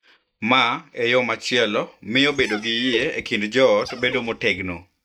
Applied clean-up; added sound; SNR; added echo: neural mask model DeepFilterNet 3.